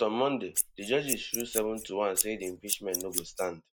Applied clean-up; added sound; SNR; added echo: neural mask model Resemble Enhance denoiser.